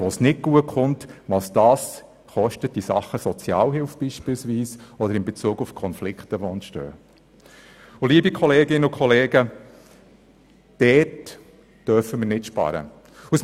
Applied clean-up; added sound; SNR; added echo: none; none; none; none.